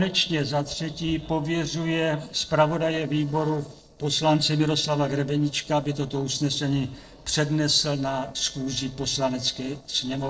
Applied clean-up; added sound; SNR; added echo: neural separator model SepFormer DNS4.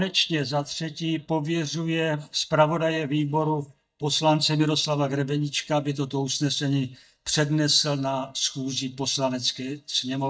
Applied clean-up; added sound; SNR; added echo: neural mask model DeepFilterNet 3.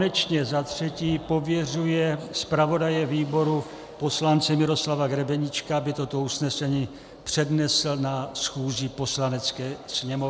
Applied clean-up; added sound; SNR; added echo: none; none; none; none.